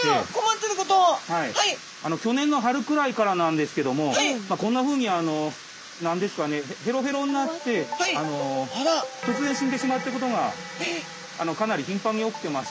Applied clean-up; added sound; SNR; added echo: none; none; none; none.